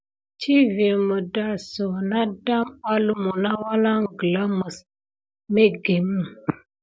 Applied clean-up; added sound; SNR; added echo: none; none; none; none.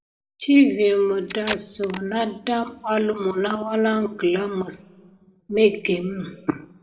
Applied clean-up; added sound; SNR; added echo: none; Packing tape, duct tape; 11 dB; reverberation time 1.3 s.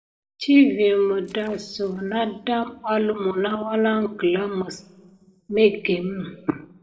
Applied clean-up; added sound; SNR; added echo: neural separator model SepFormer DNS4.